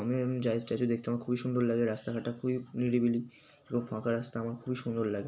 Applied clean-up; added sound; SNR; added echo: none; none; none; none.